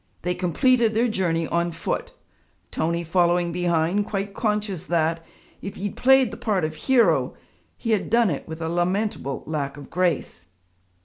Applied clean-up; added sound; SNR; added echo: none; none; none; none.